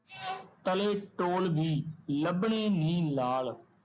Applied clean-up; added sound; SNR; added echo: none; none; none; none.